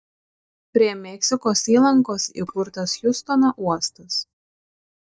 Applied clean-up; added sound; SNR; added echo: neural mask model DeepFilterNet 3.